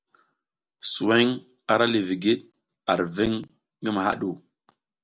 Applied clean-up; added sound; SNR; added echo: none; none; none; none.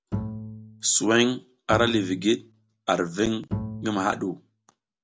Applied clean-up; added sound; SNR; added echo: none; Bowed string instrument; 10 dB; none.